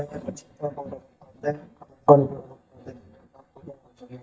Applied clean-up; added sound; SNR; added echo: neural mask model DeepFilterNet 3.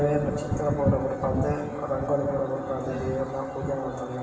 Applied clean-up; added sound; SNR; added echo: none; Thunder / Wind; 5 dB; reverberation time 1.0 s.